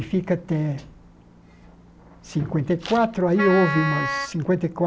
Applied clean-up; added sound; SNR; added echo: none; Wind instrument, woodwind instrument; 3 dB; none.